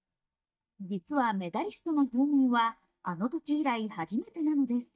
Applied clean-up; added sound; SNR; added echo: neural mask model DeepFilterNet 3.